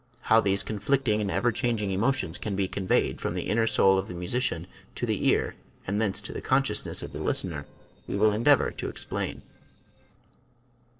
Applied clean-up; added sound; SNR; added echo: neural separator model SepFormer DNS4.